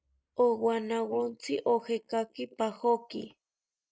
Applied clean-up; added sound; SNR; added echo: neural mask model Resemble Enhance denoiser.